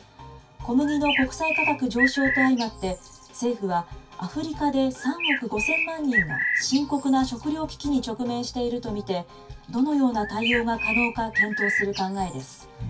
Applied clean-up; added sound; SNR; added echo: none; Bird; 2 dB; reverberation time 0.1 s.